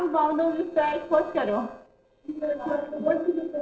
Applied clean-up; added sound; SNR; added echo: neural separator model SepFormer DNS4.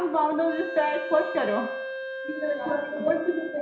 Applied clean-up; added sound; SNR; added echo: none; Wind instrument, woodwind instrument; 8 dB; reverberation time 0.7 s.